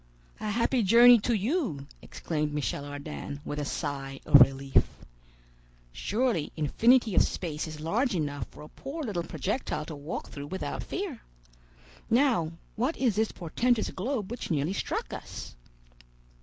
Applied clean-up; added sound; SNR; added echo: none; none; none; none.